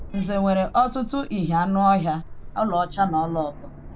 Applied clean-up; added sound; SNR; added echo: none; Aircraft; 13 dB; none.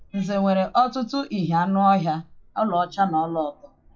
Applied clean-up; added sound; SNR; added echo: classical method log-MMSE.